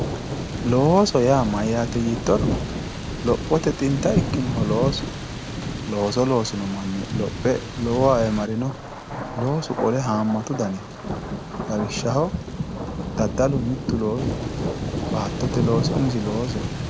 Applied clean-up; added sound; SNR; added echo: none; Thunder; 4 dB; none.